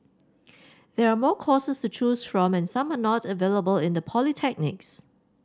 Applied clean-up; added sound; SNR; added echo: none; none; none; none.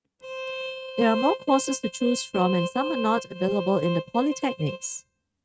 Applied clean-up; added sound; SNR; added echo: neural mask model RNNoise.